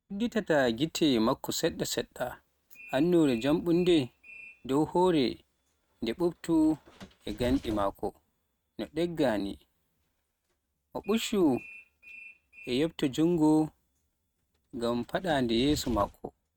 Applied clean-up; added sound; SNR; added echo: neural mask model RNNoise.